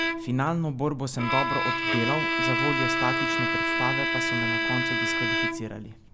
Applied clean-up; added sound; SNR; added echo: none; Bowed string instrument; -3 dB; none.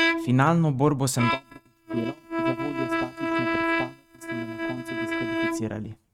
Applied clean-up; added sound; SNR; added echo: neural mask model RNNoise.